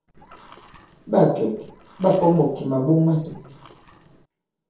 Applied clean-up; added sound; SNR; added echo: neural separator model SepFormer DNS4.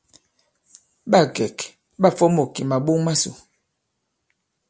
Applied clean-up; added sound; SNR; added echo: none; none; none; none.